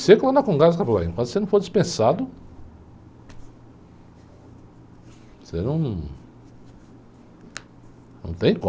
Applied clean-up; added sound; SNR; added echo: none; none; none; none.